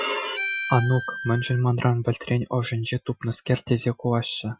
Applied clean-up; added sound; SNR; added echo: classical method Wiener filter.